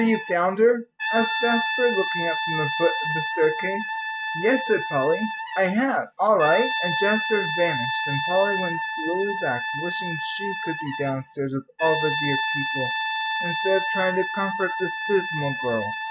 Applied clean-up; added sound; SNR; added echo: none; Brass instrument; 3 dB; none.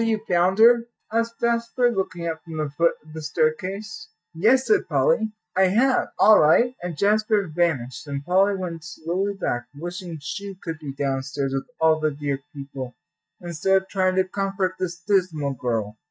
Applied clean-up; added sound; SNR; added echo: neural mask model DeepFilterNet 3.